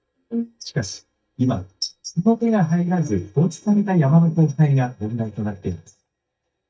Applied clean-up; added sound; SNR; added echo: neural mask model DeepFilterNet 3.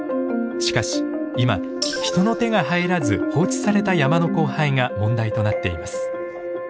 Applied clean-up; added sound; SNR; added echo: none; none; none; none.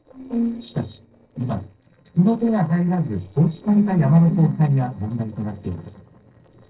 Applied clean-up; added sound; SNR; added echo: neural separator model SepFormer DNS4.